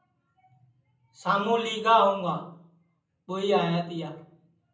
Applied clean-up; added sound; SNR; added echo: none; none; none; reverberation time 0.6 s.